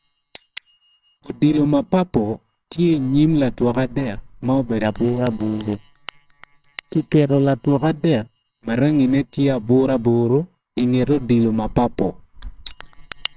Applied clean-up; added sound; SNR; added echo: neural separator model SepFormer WHAMR!.